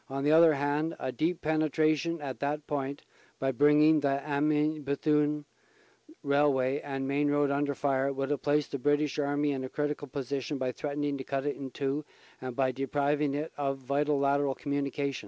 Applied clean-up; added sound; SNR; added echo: none; none; none; none.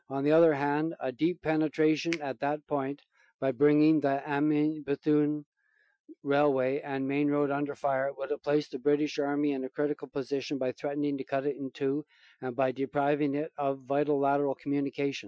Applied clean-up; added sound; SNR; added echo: classical method Wiener filter.